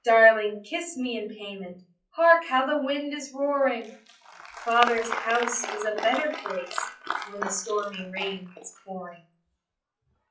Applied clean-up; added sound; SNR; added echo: classical method WPE with log-MMSE.